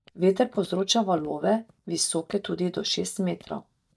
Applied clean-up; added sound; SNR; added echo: neural mask model DeepFilterNet 3.